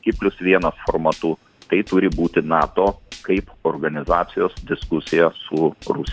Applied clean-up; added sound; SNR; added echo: none; Drum / Drum kit; 16 dB; none.